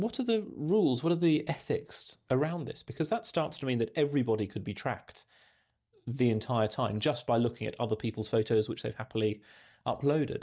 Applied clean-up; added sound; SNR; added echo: neural mask model DeepFilterNet 3.